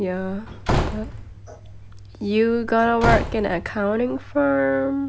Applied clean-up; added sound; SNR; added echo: none; Slam / Wood; 5 dB; none.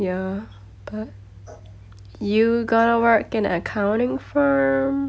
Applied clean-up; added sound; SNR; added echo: none; none; none; none.